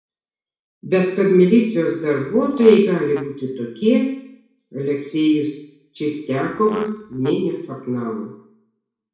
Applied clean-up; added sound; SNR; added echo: none; Fart; 18 dB; reverberation time 0.6 s.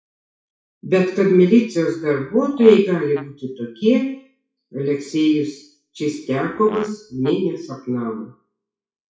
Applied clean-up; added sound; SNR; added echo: classical method WPE with log-MMSE.